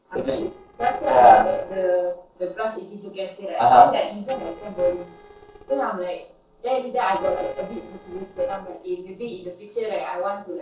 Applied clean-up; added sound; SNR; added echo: neural separator model SepFormer DNS4.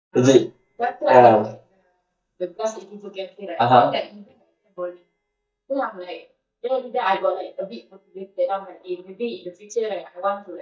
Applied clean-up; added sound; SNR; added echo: neural mask model DeepFilterNet 3.